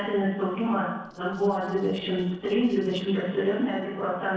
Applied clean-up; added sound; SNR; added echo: neural separator model SepFormer DNS4.